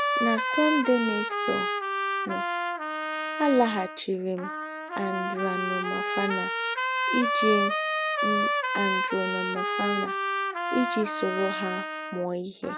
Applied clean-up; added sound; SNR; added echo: none; Trumpet; -1 dB; none.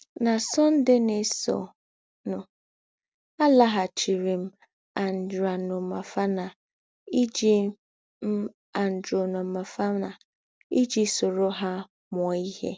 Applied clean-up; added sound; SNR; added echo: none; none; none; none.